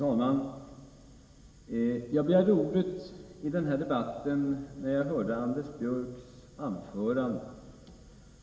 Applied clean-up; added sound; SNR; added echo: none; none; none; reverberation time 3.0 s.